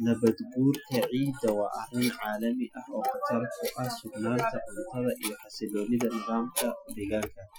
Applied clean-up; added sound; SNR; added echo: classical method Wiener filter.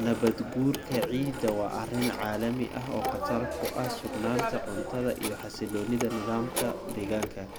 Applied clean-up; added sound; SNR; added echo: none; Telephone; 5 dB; none.